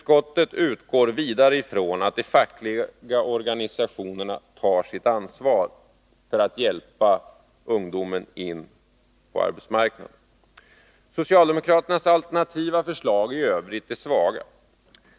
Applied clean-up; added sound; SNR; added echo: none; none; none; none.